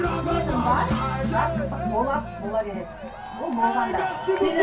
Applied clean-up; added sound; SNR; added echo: none; Cheering; -1 dB; reverberation time 0.2 s.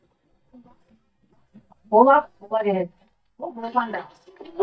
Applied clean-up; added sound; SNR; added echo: neural mask model DeepFilterNet 3.